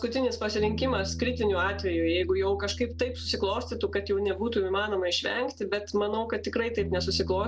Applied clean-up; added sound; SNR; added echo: none; Bass guitar; 10 dB; none.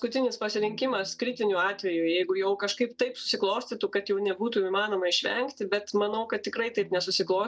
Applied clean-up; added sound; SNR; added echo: neural mask model DeepFilterNet 3.